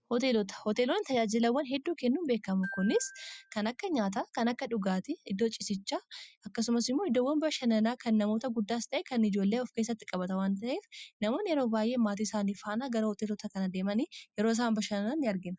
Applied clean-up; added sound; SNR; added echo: classical method spectral subtraction.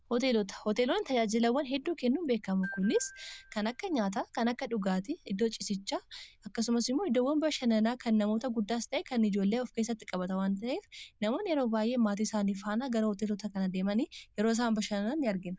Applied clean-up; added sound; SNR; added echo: neural diffusion model UNIVERSE++.